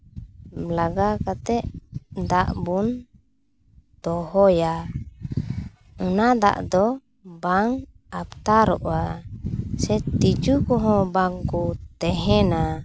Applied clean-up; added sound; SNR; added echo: none; none; none; none.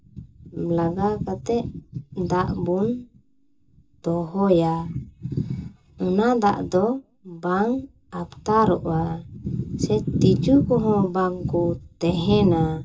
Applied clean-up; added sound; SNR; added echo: none; none; none; reverberation time 0.2 s.